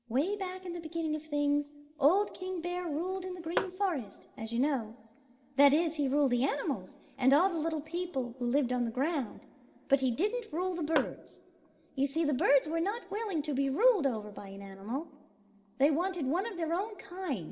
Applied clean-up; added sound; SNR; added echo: none; Tap / Hammer; 8 dB; reverberation time 2.8 s.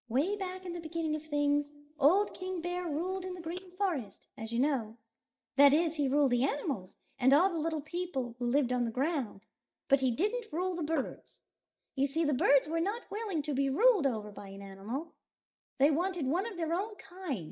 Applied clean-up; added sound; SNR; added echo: neural mask model DeepFilterNet 3.